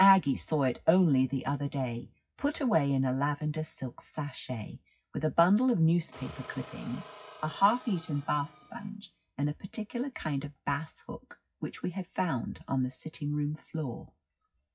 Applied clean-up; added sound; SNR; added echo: classical method WPE with log-MMSE.